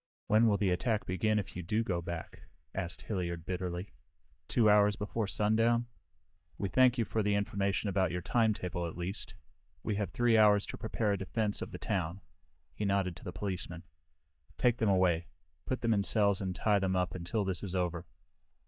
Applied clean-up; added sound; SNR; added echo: neural mask model DeepFilterNet 3.